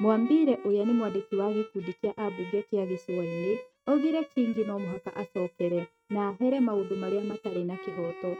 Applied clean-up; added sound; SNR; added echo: neural mask model RNNoise.